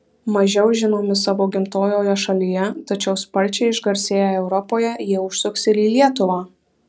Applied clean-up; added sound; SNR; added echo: none; none; none; none.